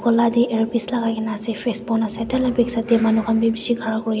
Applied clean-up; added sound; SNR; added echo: none; none; none; none.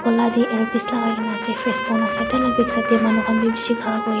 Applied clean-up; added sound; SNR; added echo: none; Trumpet; 5 dB; none.